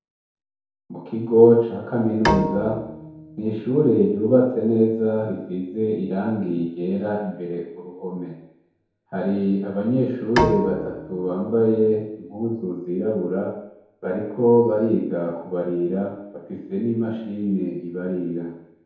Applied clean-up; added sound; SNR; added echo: none; Bowed string instrument; 7 dB; reverberation time 0.9 s.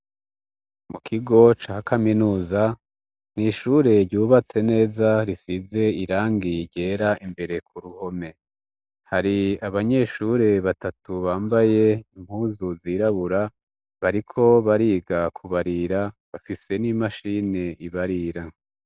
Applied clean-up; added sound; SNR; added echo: none; none; none; none.